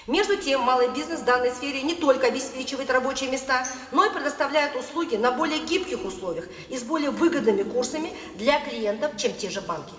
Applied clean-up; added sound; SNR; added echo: none; Tambourine; 19 dB; reverberation time 2.1 s.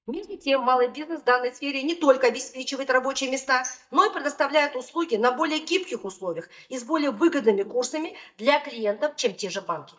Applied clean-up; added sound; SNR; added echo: neural mask model DeepFilterNet 3.